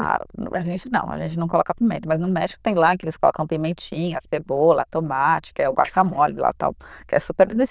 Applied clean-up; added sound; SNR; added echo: neural diffusion model UNIVERSE++.